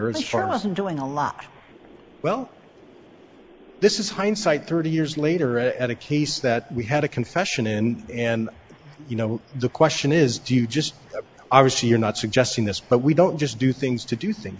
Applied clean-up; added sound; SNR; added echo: none; none; none; none.